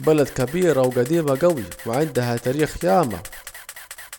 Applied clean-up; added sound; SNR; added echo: none; Camera; 18 dB; none.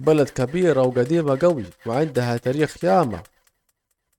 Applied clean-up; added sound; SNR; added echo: neural mask model RNNoise.